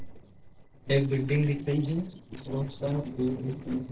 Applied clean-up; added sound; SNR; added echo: neural separator model SepFormer DNS4.